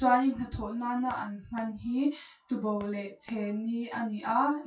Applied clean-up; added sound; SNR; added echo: classical method WPE with log-MMSE.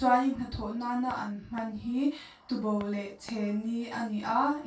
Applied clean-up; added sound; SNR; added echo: none; Walk, footsteps; 20 dB; reverberation time 0.2 s.